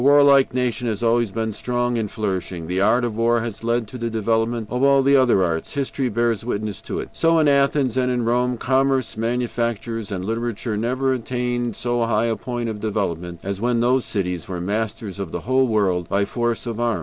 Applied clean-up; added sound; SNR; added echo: none; none; none; none.